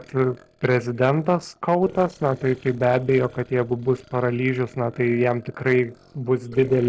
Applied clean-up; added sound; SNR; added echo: neural separator model SepFormer DNS4.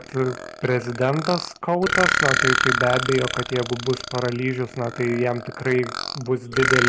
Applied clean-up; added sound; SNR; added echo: none; Burping, eructation; 3 dB; none.